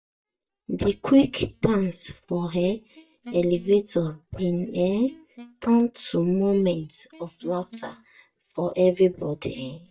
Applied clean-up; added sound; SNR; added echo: neural mask model DeepFilterNet 3.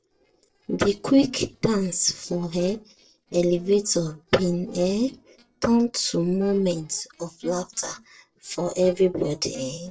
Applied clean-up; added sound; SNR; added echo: neural separator model SepFormer DNS4.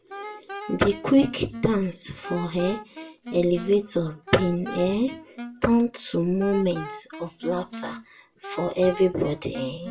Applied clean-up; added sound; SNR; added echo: none; Wind instrument, woodwind instrument; 14 dB; reverberation time 0.2 s.